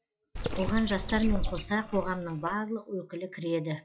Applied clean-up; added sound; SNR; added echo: classical method log-MMSE.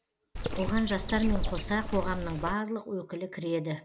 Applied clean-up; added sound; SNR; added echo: none; Bird; 1 dB; none.